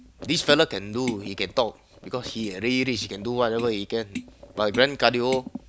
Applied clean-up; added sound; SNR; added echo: none; Tap; 15 dB; none.